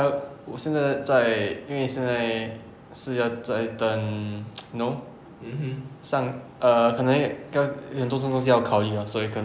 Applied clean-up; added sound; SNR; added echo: none; none; none; none.